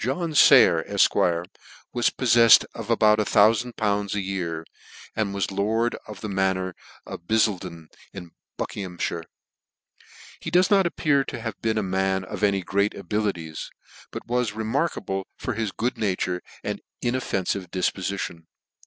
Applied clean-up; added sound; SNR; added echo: none; none; none; none.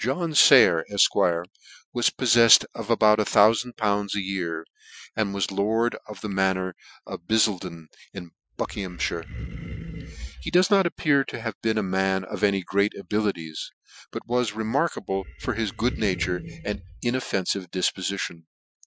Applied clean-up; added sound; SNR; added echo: classical method Wiener filter.